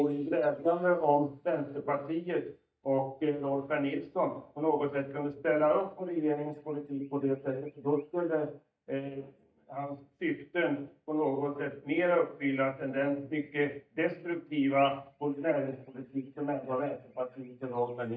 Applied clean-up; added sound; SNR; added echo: neural mask model DeepFilterNet 3.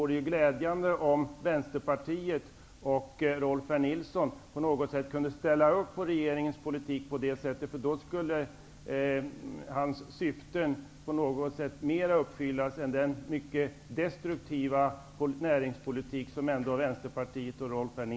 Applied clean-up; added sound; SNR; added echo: none; none; none; none.